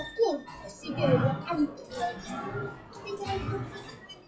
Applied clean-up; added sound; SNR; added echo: classical method WPE with log-MMSE.